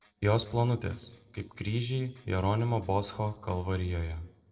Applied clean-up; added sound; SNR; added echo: neural separator model SepFormer DNS4.